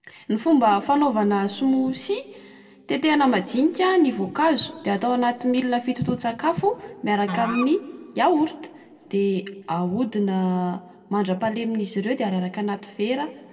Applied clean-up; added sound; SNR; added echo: none; Musical instrument; 13 dB; reverberation time 1.1 s.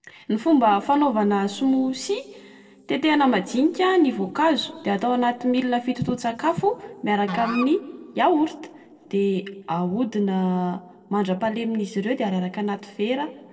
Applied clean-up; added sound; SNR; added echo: neural separator model SepFormer DNS4.